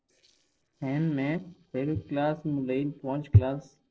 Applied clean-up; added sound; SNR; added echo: neural separator model SepFormer DNS4.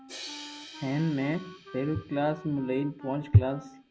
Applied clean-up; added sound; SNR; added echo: none; Crash cymbal + Wind instrument, woodwind instrument; 17 dB; none.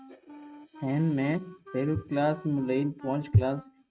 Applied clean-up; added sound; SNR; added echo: neural mask model RNNoise.